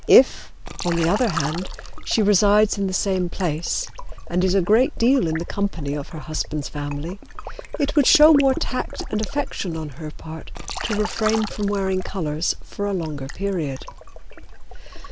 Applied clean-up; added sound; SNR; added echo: none; Liquid; 14 dB; none.